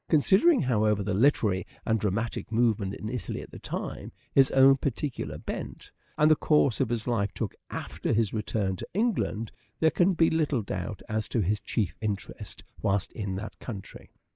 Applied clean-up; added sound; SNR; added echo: neural mask model Resemble Enhance denoiser.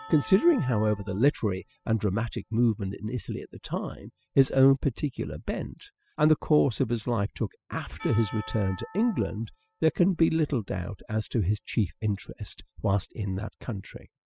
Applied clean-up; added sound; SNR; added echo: classical method spectral subtraction.